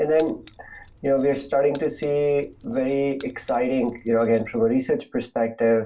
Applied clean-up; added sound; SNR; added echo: none; Keys jangling; 16 dB; reverberation time 0.1 s.